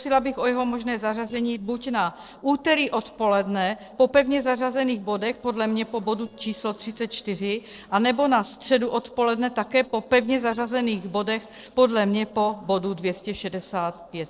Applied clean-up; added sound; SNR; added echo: neural separator model SepFormer DNS4.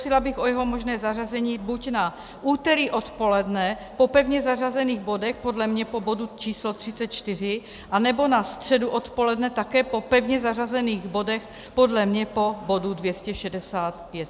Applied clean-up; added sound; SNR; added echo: none; none; none; none.